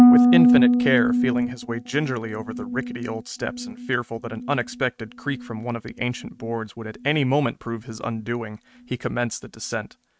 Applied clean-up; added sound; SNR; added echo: neural mask model RNNoise.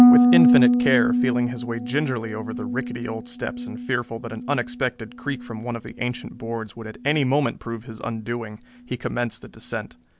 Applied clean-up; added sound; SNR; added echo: none; Harp; -3 dB; none.